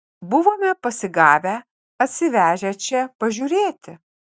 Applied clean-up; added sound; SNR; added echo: none; none; none; none.